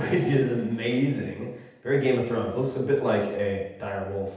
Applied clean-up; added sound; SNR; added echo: none; none; none; reverberation time 0.8 s.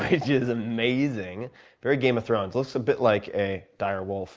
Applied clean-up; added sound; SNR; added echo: none; none; none; none.